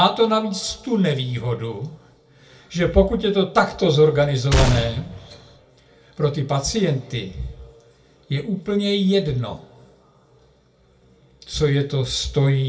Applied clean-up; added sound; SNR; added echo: none; Gunshot, gunfire; 1 dB; reverberation time 0.2 s.